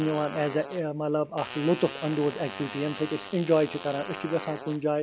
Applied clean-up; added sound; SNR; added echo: none; Fart; 12 dB; none.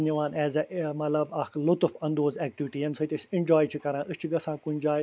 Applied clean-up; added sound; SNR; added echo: none; none; none; none.